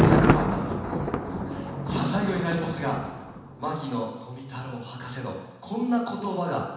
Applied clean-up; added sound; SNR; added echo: none; Thunder; -2 dB; reverberation time 1.1 s.